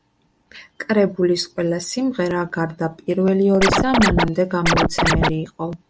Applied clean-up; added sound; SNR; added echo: none; Scratching (performance technique); -3 dB; none.